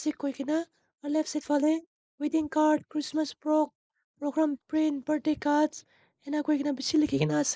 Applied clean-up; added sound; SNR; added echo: neural mask model Resemble Enhance denoiser.